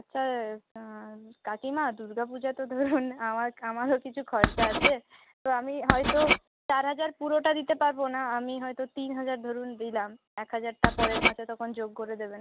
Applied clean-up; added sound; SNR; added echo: none; Writing; -2 dB; none.